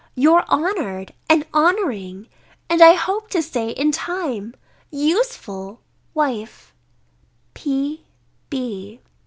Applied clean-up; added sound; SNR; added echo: none; none; none; none.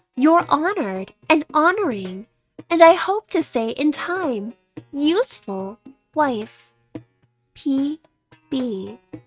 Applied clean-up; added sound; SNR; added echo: neural mask model RNNoise.